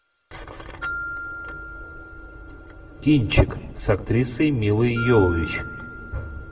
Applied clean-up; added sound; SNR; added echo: none; Glockenspiel; 13 dB; reverberation time 0.8 s.